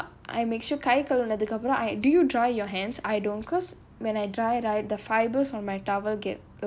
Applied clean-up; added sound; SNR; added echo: none; none; none; none.